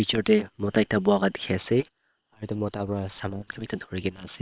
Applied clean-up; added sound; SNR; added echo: neural separator model SepFormer WHAM!.